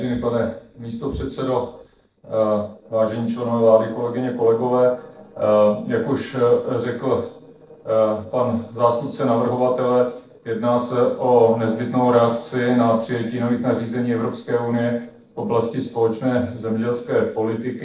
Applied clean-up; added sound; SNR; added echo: neural separator model SepFormer DNS4.